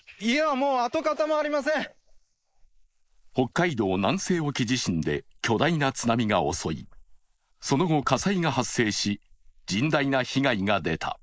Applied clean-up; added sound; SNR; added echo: neural mask model Resemble Enhance denoiser.